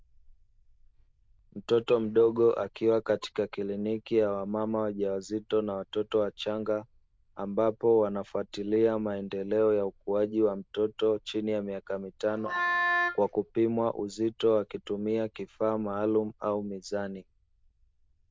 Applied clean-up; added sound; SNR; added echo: neural diffusion model UNIVERSE++.